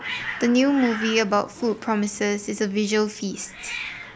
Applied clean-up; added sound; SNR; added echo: none; Hiss; 12 dB; none.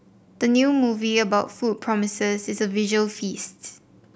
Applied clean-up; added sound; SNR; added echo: none; none; none; none.